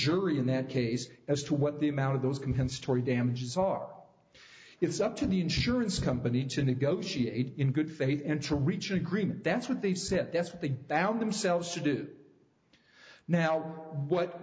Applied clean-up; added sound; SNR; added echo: none; none; none; none.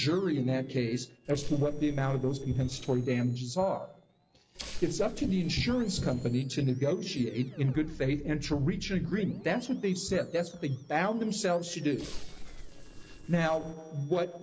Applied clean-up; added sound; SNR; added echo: neural separator model SepFormer DNS4.